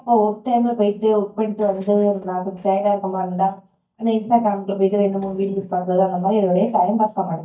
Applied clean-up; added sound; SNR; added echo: neural mask model DeepFilterNet 3.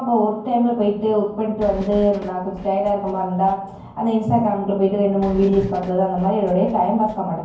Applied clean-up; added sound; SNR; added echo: none; Train; 18 dB; reverberation time 0.9 s.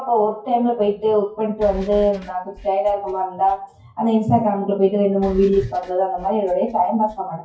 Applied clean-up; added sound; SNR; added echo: classical method WPE with log-MMSE.